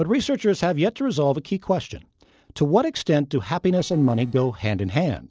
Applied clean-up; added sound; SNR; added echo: neural separator model SepFormer DNS4.